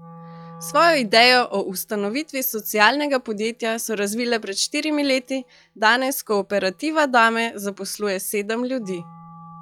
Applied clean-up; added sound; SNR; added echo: classical method log-MMSE.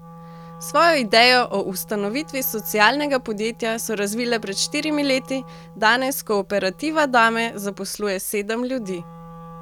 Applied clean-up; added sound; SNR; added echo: none; Wind instrument, woodwind instrument; 20 dB; none.